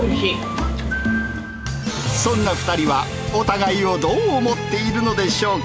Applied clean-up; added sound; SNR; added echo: none; none; none; none.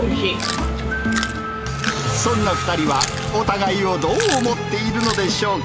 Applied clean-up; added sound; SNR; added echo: none; Race car, auto racing / Accelerating, revving, vroom + Chewing, mastication; 7 dB; none.